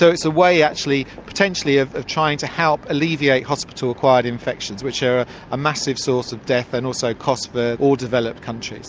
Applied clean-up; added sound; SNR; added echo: none; none; none; none.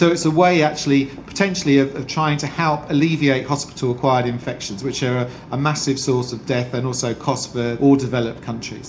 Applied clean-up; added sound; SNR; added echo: none; none; none; reverberation time 0.4 s.